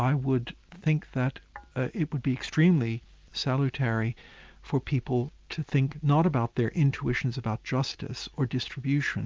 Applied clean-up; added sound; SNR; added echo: none; none; none; none.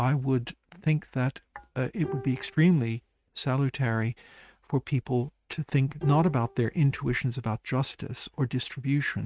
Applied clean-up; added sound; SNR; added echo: neural mask model RNNoise.